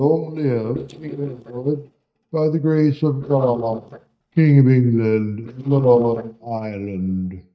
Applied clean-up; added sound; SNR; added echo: neural mask model DeepFilterNet 3.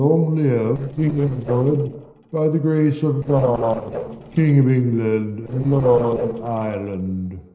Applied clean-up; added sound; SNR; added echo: neural separator model SepFormer DNS4.